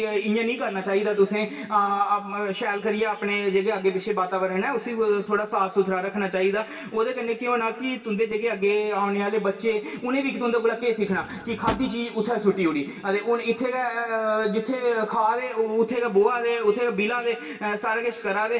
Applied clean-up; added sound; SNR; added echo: none; Drawer open or close; 12 dB; reverberation time 2.0 s.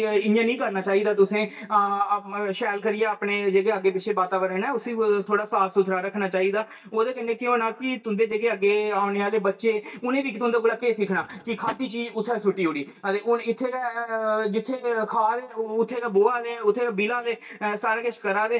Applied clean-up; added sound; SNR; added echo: neural mask model DeepFilterNet 3.